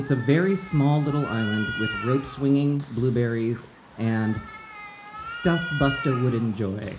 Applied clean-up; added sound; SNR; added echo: none; Cat; 12 dB; reverberation time 0.4 s.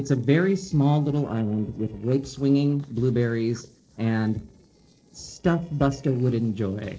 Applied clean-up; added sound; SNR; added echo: neural separator model SepFormer DNS4.